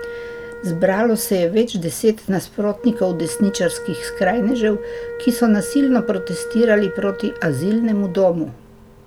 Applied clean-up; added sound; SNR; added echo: none; Wind instrument, woodwind instrument; 12 dB; none.